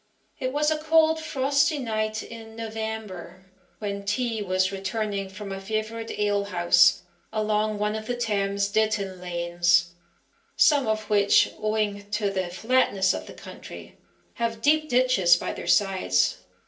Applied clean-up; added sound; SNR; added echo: none; none; none; reverberation time 0.3 s.